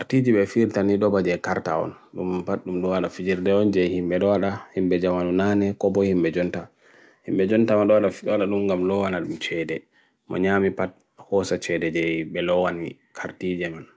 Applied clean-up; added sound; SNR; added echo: none; none; none; none.